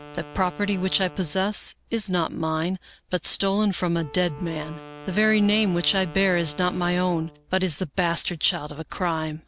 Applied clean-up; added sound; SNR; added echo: none; Wind instrument, woodwind instrument; 19 dB; none.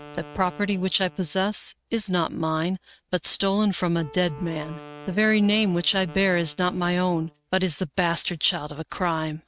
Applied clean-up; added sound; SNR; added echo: neural mask model RNNoise.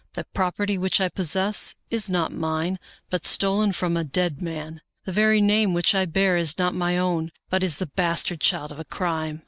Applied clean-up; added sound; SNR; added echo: neural mask model Resemble Enhance denoiser.